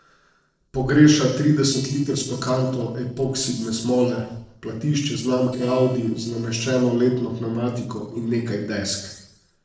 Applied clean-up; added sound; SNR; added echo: neural separator model SepFormer DNS4.